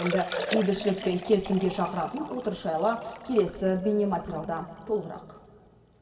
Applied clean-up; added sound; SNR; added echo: none; Liquid; 11 dB; reverberation time 2.5 s.